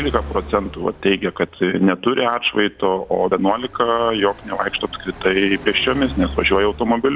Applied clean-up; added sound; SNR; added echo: none; Car passing by; 16 dB; none.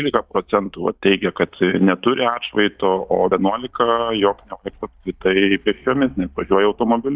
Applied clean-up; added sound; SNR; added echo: neural mask model DeepFilterNet 3.